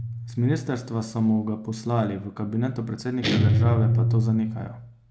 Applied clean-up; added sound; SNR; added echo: none; Guitar; 0 dB; none.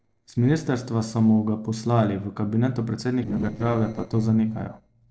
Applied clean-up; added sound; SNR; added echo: neural separator model SepFormer DNS4.